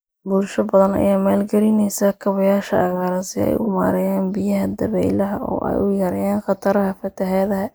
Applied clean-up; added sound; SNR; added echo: neural mask model Resemble Enhance denoiser.